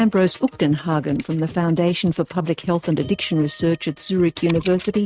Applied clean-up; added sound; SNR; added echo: neural mask model RNNoise.